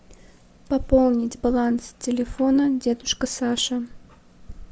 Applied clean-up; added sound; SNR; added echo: none; none; none; none.